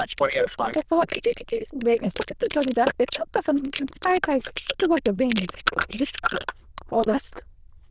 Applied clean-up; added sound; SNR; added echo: neural diffusion model UNIVERSE++.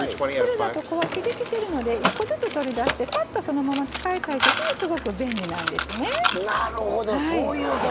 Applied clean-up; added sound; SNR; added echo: none; Mechanisms; 3 dB; none.